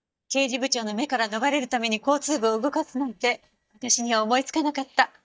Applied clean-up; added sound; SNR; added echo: neural mask model DeepFilterNet 3.